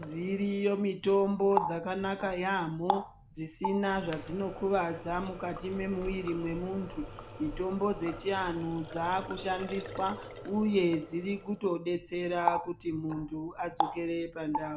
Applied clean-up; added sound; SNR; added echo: none; Water tap, faucet; 8 dB; none.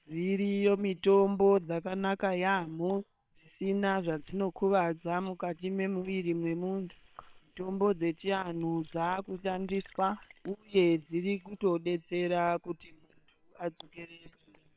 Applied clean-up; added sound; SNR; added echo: neural separator model SepFormer WHAM!.